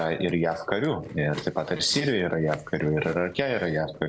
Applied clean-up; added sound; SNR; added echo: none; Chewing, mastication; 19 dB; none.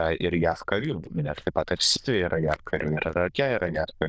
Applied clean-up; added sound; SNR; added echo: neural diffusion model UNIVERSE++.